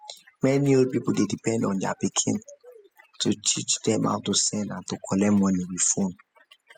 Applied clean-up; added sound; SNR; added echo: classical method spectral subtraction.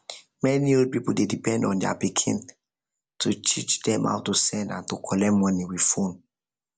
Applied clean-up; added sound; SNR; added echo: none; none; none; none.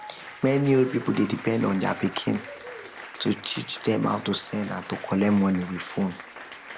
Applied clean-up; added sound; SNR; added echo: none; Applause; 15 dB; none.